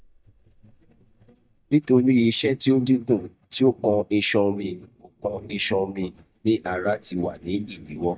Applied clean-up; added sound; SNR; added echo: neural mask model DeepFilterNet 3.